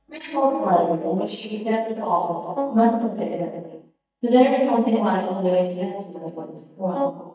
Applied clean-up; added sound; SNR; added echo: neural mask model DeepFilterNet 3.